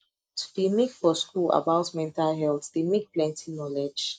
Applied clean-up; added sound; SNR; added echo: neural mask model Resemble Enhance denoiser.